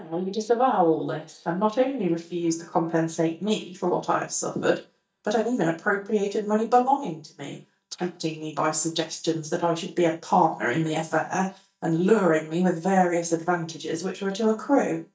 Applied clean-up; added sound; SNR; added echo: neural mask model DeepFilterNet 3.